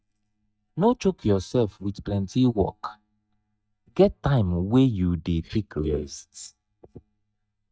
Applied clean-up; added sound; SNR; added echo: neural mask model DeepFilterNet 3.